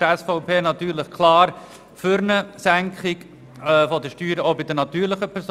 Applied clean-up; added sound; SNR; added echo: none; none; none; none.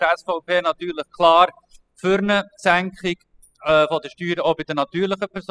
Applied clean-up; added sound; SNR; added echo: classical method spectral subtraction.